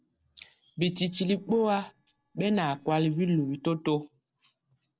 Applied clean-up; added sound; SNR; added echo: neural separator model SepFormer DNS4.